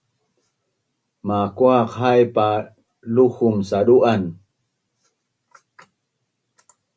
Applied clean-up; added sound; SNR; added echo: none; none; none; none.